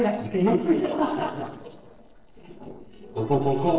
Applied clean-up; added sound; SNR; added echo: neural separator model SepFormer DNS4.